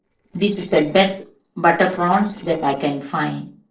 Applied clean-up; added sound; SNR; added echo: neural separator model SepFormer DNS4.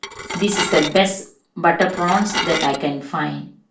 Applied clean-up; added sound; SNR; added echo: none; Dishes, pots, and pans / Glass; 6 dB; reverberation time 0.4 s.